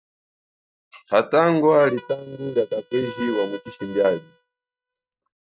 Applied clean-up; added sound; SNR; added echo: neural mask model RNNoise.